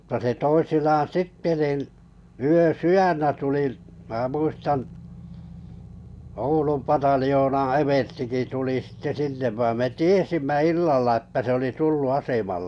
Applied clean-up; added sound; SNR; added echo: none; none; none; none.